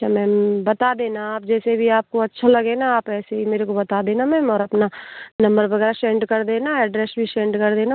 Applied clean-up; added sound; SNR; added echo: none; none; none; none.